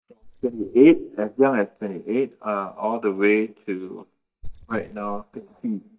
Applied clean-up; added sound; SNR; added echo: neural mask model DeepFilterNet 3.